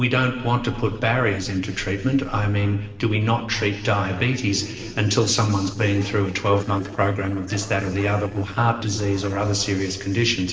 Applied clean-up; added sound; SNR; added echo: neural separator model SepFormer DNS4.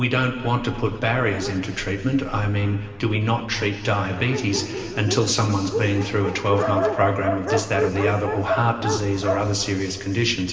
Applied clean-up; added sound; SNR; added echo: none; Dog; 7 dB; reverberation time 2.3 s.